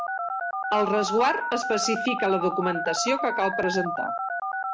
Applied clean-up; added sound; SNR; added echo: none; Telephone; 2 dB; none.